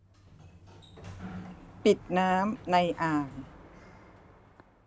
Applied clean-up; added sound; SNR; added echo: none; Sliding door; 16 dB; none.